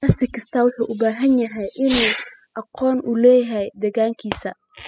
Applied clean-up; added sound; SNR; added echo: classical method spectral subtraction.